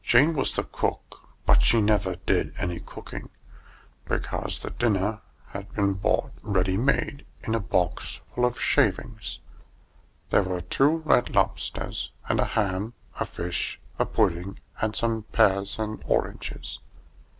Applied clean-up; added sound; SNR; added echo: none; none; none; none.